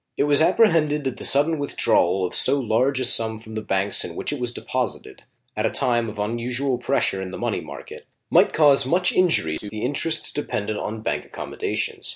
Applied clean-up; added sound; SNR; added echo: none; none; none; none.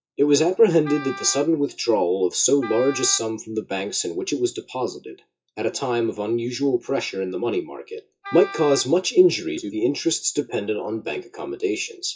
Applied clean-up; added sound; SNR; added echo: classical method WPE with log-MMSE.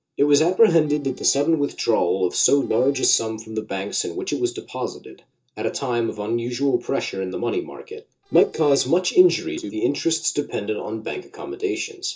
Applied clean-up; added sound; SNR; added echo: neural separator model SepFormer DNS4.